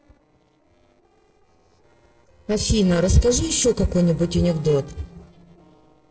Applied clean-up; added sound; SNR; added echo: neural separator model SepFormer DNS4.